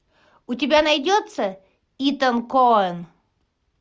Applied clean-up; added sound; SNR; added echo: none; none; none; none.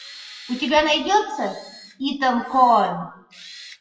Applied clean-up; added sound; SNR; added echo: classical method WPE with log-MMSE.